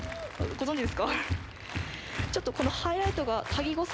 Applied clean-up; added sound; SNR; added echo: none; Applause; 3 dB; none.